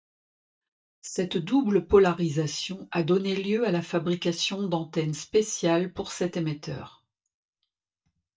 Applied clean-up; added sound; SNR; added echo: neural mask model DeepFilterNet 3.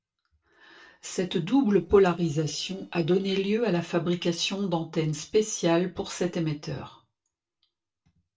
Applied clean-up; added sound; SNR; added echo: neural separator model SepFormer DNS4.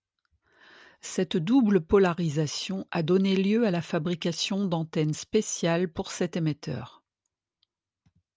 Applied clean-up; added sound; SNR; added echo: none; none; none; none.